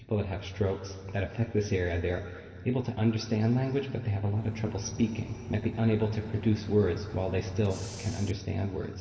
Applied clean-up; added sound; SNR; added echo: none; Bus / Engine; 12 dB; reverberation time 2.4 s.